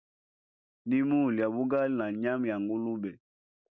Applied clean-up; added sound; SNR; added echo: none; none; none; none.